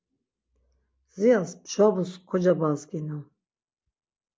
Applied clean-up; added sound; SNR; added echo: none; none; none; none.